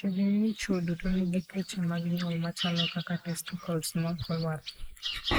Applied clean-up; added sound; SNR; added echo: neural mask model Resemble Enhance denoiser.